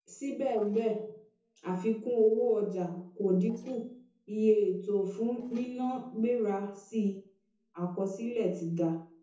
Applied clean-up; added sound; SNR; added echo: neural separator model SepFormer DNS4.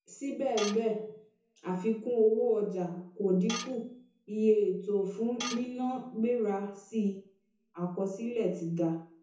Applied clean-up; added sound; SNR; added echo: none; Tools; 11 dB; reverberation time 0.6 s.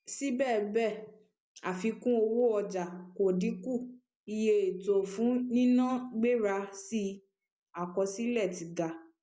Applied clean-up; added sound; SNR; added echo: none; none; none; none.